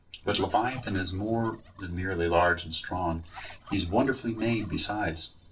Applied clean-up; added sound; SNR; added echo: neural separator model SepFormer DNS4.